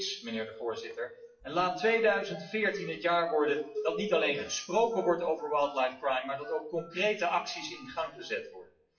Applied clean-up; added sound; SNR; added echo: classical method WPE with log-MMSE.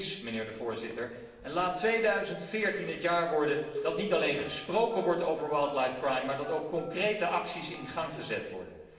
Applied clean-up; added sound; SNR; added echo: none; Telephone; 15 dB; reverberation time 0.9 s.